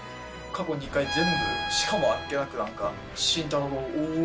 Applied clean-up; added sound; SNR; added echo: none; Bowed string instrument; 5 dB; none.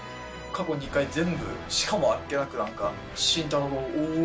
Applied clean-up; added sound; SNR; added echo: none; none; none; none.